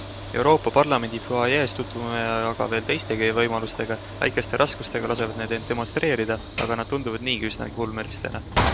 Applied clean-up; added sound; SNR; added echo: none; Sliding door / Train; 8 dB; none.